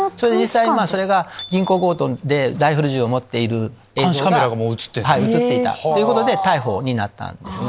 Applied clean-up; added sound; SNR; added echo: none; none; none; none.